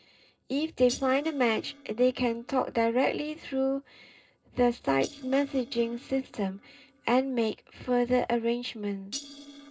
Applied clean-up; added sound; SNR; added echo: neural separator model SepFormer DNS4.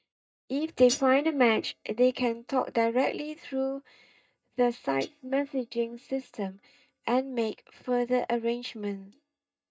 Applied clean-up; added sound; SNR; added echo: neural mask model DeepFilterNet 3.